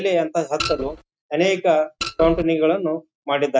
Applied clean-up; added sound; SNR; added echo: neural mask model RNNoise.